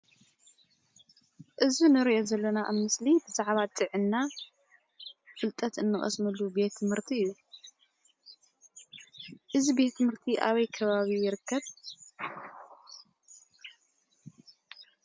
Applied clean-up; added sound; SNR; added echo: none; none; none; none.